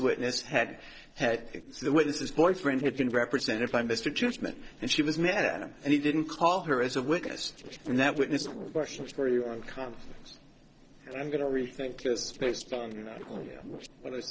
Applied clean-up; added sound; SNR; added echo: neural separator model SepFormer DNS4.